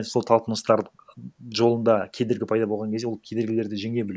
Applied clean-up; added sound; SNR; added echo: none; none; none; none.